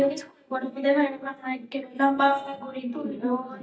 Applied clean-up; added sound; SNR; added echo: neural mask model DeepFilterNet 3.